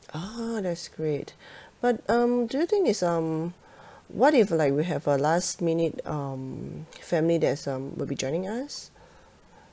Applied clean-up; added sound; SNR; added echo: none; none; none; none.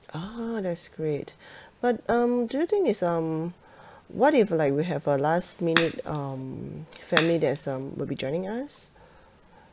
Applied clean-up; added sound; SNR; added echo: none; Crack; 3 dB; none.